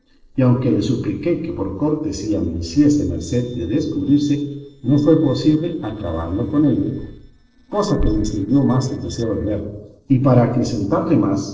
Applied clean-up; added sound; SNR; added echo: neural separator model SepFormer DNS4.